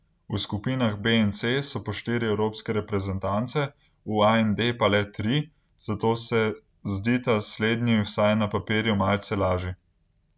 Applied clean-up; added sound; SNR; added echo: none; none; none; none.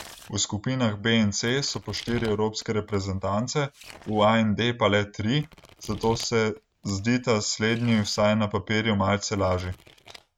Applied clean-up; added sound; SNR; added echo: neural mask model RNNoise.